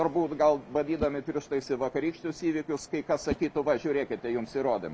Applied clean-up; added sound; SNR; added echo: none; Whoosh, swoosh, swish; 17 dB; none.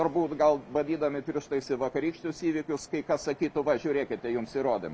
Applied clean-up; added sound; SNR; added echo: none; none; none; none.